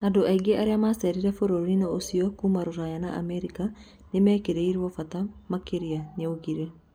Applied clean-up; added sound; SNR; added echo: none; none; none; none.